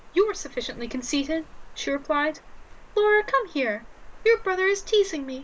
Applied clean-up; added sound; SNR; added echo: none; Water; 17 dB; none.